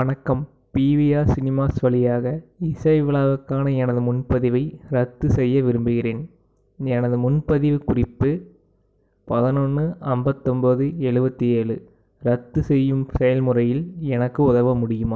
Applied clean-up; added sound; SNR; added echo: none; none; none; none.